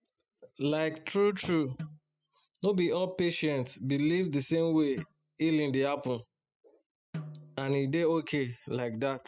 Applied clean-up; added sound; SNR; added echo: classical method spectral subtraction.